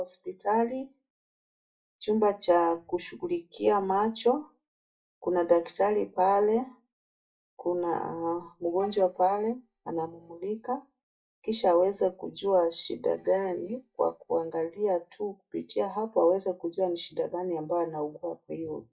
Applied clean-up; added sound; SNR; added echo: neural mask model DeepFilterNet 3.